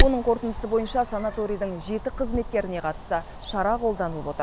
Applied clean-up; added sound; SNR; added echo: none; Wind; 2 dB; none.